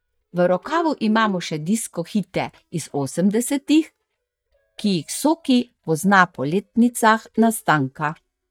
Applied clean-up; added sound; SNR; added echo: neural mask model DeepFilterNet 3.